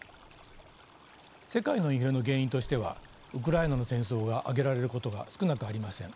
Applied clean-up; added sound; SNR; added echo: none; Stream; 18 dB; none.